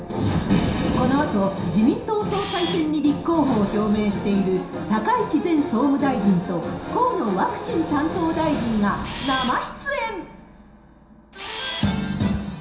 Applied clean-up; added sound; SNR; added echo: none; Camera; 9 dB; reverberation time 0.7 s.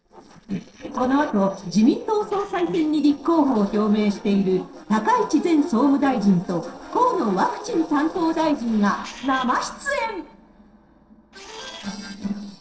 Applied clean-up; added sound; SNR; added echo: neural separator model SepFormer DNS4.